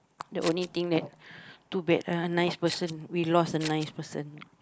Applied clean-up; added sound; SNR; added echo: neural mask model Resemble Enhance denoiser.